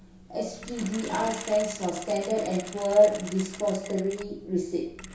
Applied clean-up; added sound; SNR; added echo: none; Mechanisms; 15 dB; reverberation time 0.6 s.